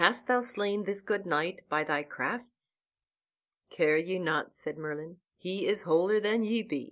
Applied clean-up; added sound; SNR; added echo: none; none; none; none.